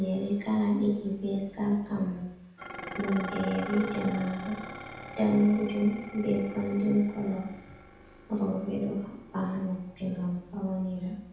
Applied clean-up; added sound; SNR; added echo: none; Dishes, pots, and pans; 14 dB; reverberation time 0.9 s.